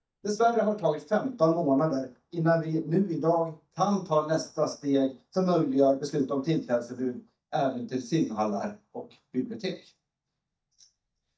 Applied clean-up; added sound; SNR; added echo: neural mask model DeepFilterNet 3.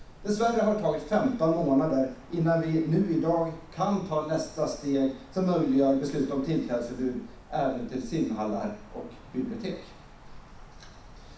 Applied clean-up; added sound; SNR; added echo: none; Wind; 19 dB; reverberation time 0.7 s.